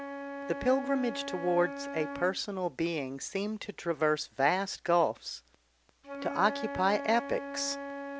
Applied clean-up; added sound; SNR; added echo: none; Wind instrument, woodwind instrument; 10 dB; none.